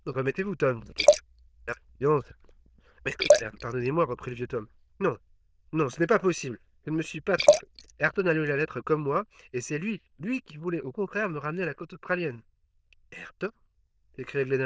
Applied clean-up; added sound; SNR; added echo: neural diffusion model UNIVERSE++.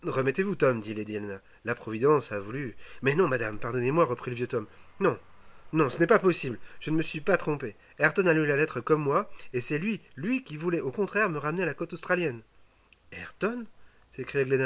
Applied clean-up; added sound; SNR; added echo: none; none; none; none.